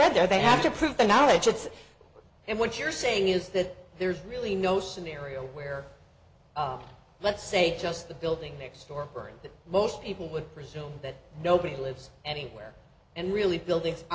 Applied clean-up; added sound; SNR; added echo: none; none; none; none.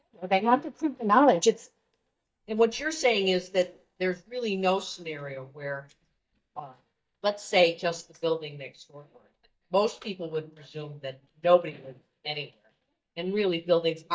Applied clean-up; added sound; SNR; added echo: neural mask model DeepFilterNet 3.